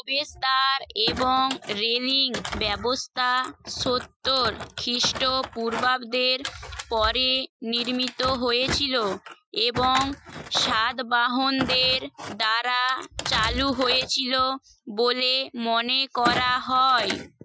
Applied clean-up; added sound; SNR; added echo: classical method Wiener filter.